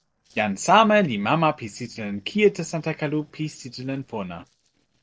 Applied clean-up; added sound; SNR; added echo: neural separator model SepFormer DNS4.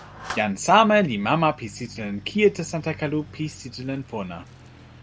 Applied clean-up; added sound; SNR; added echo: none; Truck + Clapping; 18 dB; none.